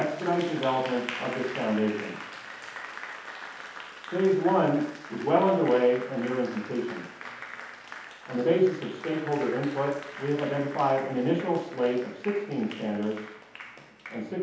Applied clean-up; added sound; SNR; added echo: none; Applause; 13 dB; reverberation time 0.7 s.